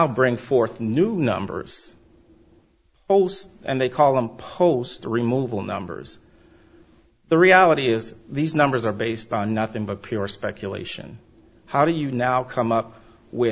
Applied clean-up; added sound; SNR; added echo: none; none; none; none.